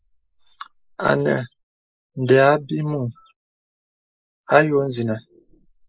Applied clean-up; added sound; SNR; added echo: neural mask model Resemble Enhance denoiser.